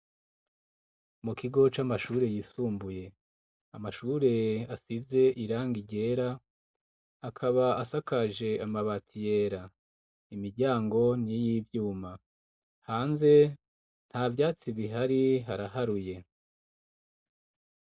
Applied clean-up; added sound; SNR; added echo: none; none; none; none.